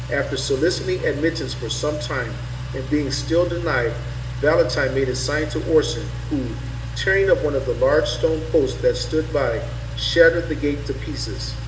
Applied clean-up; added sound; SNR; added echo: none; Engine; 7 dB; reverberation time 1.2 s.